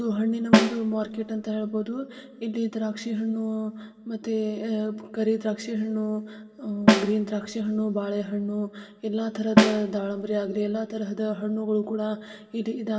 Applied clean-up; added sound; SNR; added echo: none; Snare drum; -3 dB; reverberation time 1.5 s.